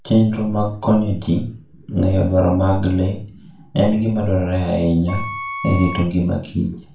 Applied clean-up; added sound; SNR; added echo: none; Wind instrument, woodwind instrument; 12 dB; reverberation time 0.4 s.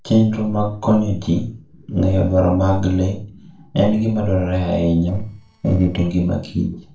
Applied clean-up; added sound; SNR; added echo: neural separator model SepFormer DNS4.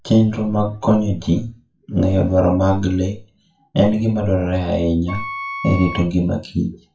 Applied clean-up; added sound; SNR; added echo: classical method WPE with log-MMSE.